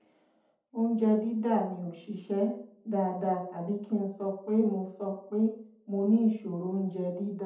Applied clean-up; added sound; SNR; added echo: none; none; none; reverberation time 0.6 s.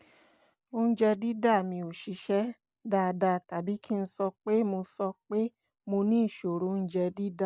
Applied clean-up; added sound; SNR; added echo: none; none; none; none.